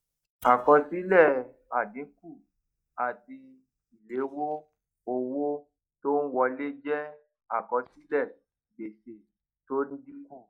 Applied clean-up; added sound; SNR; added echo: neural mask model DeepFilterNet 3.